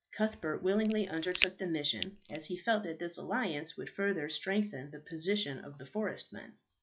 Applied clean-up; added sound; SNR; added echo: classical method log-MMSE.